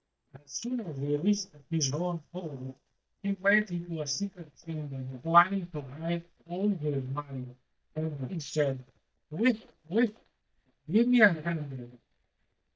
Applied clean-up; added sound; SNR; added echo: neural mask model DeepFilterNet 3.